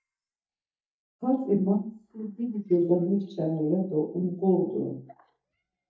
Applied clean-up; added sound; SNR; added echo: neural mask model DeepFilterNet 3.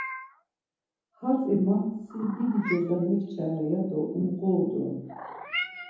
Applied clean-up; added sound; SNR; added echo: none; Meow; 12 dB; reverberation time 0.9 s.